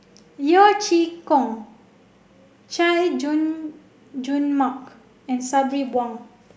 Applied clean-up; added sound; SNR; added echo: none; none; none; none.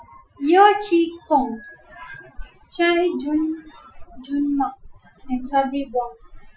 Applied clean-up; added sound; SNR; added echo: classical method Wiener filter.